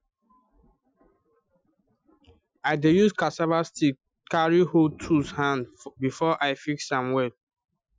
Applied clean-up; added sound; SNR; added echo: classical method Wiener filter.